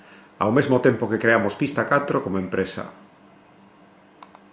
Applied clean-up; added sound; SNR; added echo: none; none; none; none.